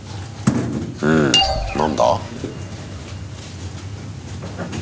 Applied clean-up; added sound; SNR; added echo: none; none; none; none.